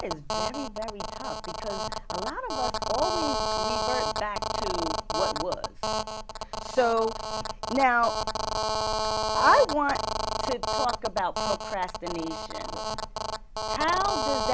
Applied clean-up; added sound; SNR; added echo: none; Telephone; 1 dB; none.